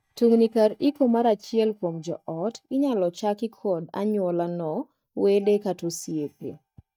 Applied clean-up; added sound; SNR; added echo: neural mask model DeepFilterNet 3.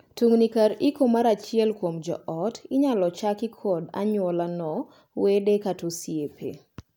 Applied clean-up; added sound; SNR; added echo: none; none; none; none.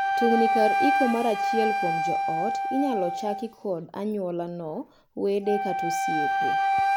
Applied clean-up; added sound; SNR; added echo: none; Wind instrument, woodwind instrument; -2 dB; none.